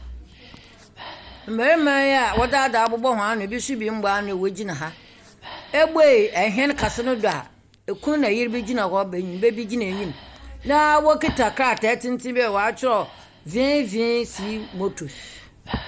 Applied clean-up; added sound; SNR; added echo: none; Breathing; 17 dB; none.